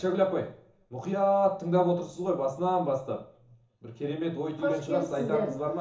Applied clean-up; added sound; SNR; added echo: none; none; none; reverberation time 0.7 s.